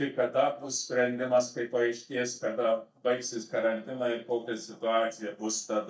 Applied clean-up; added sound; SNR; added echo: neural mask model DeepFilterNet 3.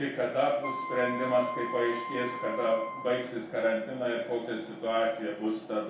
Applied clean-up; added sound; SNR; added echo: none; Wind instrument, woodwind instrument; 8 dB; reverberation time 0.5 s.